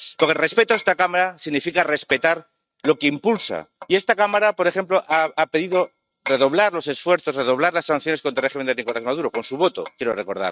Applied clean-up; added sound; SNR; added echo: neural mask model RNNoise.